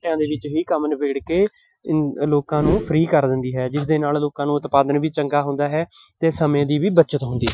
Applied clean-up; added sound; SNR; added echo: classical method Wiener filter.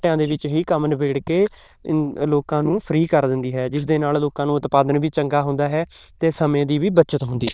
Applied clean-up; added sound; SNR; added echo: neural diffusion model UNIVERSE++.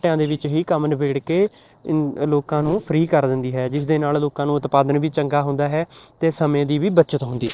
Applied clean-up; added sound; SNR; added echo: neural separator model SepFormer DNS4.